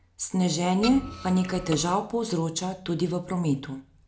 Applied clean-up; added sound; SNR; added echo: none; Printer; 10 dB; none.